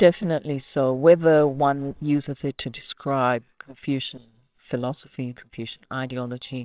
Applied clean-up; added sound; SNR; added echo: neural separator model SepFormer WHAMR!.